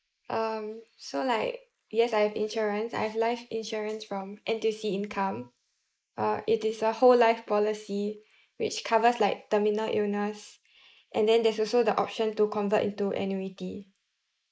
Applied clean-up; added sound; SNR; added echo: neural mask model Resemble Enhance denoiser.